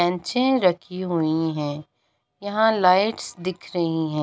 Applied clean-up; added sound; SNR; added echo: none; none; none; none.